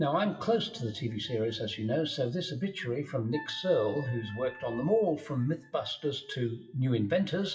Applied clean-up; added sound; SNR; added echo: classical method WPE with log-MMSE.